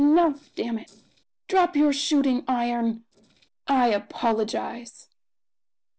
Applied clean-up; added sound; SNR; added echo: neural separator model SepFormer DNS4.